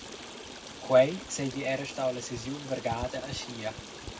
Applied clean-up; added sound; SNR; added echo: none; Stream; 11 dB; reverberation time 0.4 s.